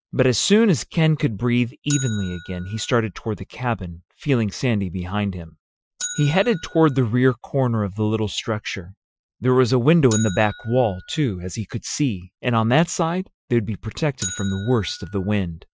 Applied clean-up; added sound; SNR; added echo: classical method Wiener filter.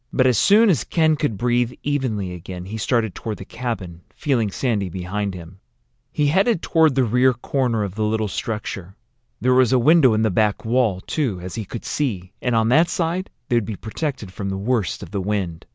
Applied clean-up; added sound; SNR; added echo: none; none; none; none.